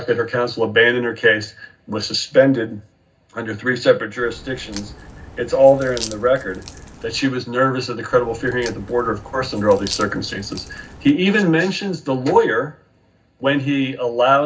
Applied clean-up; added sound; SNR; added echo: none; Crack; 16 dB; reverberation time 0.4 s.